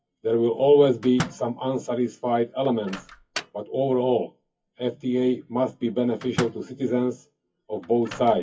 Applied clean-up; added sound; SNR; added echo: classical method WPE with log-MMSE.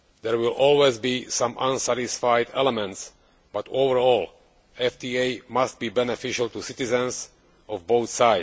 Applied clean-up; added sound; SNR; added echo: none; none; none; none.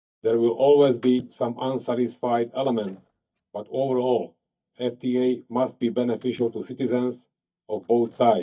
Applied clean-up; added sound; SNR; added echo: neural mask model DeepFilterNet 3.